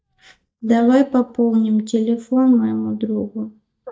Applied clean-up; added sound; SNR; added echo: neural mask model DeepFilterNet 3.